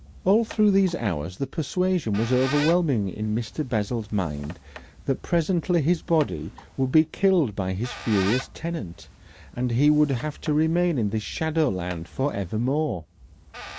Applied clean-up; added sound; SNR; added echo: none; Squeak; 17 dB; none.